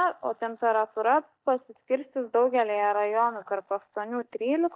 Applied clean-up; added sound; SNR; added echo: neural mask model DeepFilterNet 3.